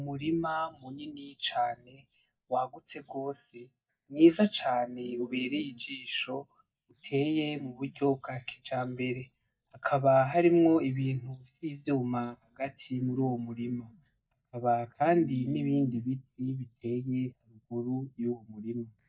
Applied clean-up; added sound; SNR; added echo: neural mask model DeepFilterNet 3.